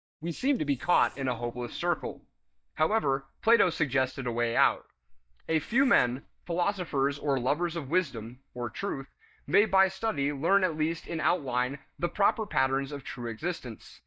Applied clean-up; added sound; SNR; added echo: neural mask model DeepFilterNet 3.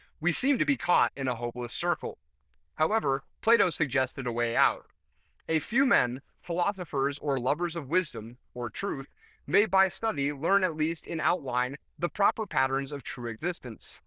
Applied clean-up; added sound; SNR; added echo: neural diffusion model UNIVERSE++.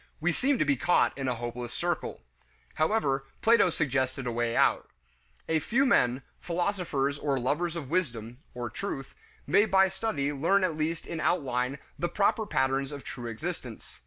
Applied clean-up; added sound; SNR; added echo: none; none; none; none.